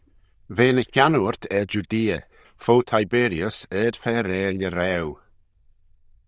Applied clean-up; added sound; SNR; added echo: neural diffusion model UNIVERSE++.